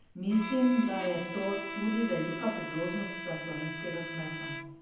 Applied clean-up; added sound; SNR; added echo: none; Bowed string instrument; 8 dB; reverberation time 0.9 s.